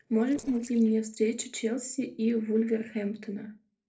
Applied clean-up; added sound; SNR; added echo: neural separator model SepFormer DNS4.